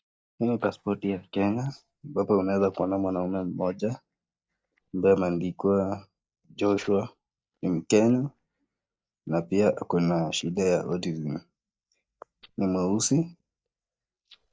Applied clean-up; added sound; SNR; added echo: neural mask model DeepFilterNet 3.